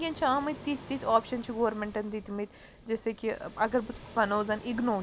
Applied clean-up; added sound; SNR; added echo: none; Waves, surf; 17 dB; none.